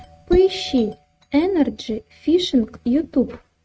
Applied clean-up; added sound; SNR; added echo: neural mask model RNNoise.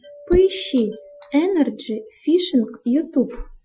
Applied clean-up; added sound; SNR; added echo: classical method Wiener filter.